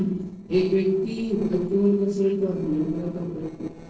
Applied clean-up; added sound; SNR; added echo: neural separator model SepFormer DNS4.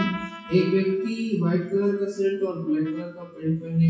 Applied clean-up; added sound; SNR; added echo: classical method WPE with log-MMSE.